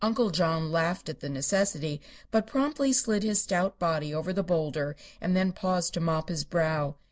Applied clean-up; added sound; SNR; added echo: none; none; none; none.